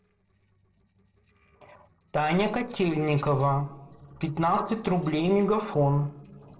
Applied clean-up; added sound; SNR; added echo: neural separator model SepFormer DNS4.